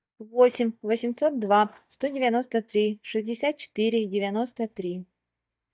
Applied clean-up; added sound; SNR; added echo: neural mask model DeepFilterNet 3.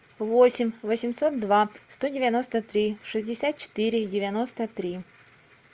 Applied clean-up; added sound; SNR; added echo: none; none; none; none.